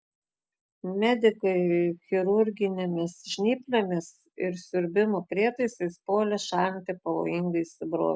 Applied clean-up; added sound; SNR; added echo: none; none; none; none.